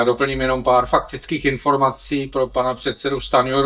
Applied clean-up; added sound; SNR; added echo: neural mask model DeepFilterNet 3.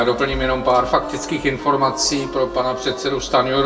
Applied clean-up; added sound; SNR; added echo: none; Wind instrument, woodwind instrument; 15 dB; reverberation time 0.1 s.